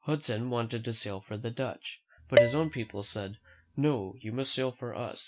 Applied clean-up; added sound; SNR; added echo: none; Dishes, pots, and pans; -2 dB; none.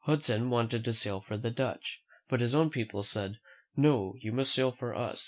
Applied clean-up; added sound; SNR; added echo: none; none; none; none.